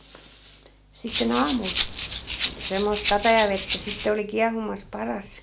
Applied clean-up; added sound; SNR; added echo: none; Rattle (instrument); 4 dB; none.